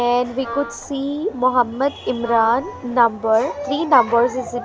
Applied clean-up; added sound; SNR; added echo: none; Wind instrument, woodwind instrument; 15 dB; none.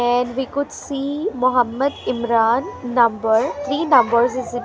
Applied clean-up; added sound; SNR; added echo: none; none; none; none.